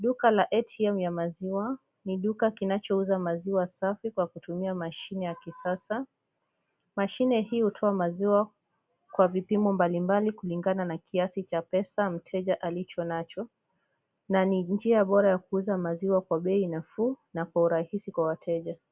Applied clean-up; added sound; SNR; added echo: none; none; none; none.